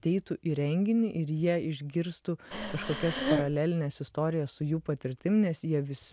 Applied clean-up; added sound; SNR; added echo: none; Breathing; 3 dB; none.